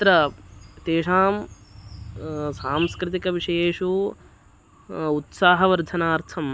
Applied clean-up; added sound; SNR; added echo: none; none; none; none.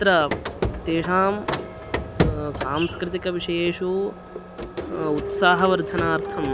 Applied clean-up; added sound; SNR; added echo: none; Printer; 5 dB; none.